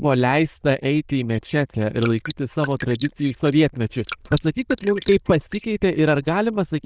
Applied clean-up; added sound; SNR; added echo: neural diffusion model UNIVERSE++.